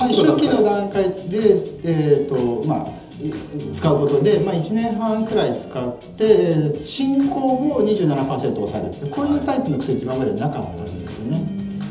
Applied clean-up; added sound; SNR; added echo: none; none; none; reverberation time 1.2 s.